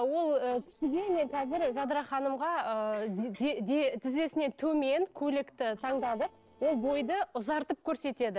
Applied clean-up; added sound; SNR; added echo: neural separator model SepFormer DNS4.